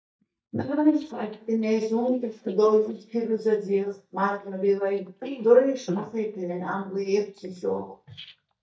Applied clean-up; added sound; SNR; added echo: neural mask model DeepFilterNet 3.